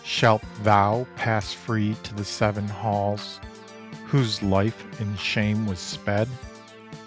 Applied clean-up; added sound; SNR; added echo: none; Organ; 17 dB; none.